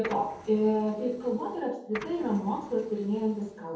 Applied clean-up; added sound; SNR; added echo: none; Printer; 17 dB; reverberation time 0.7 s.